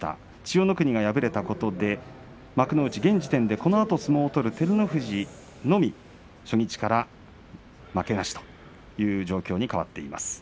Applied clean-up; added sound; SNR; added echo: none; none; none; none.